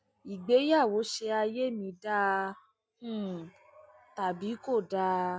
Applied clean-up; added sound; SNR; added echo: none; none; none; none.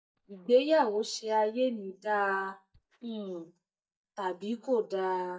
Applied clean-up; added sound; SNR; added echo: neural mask model DeepFilterNet 3.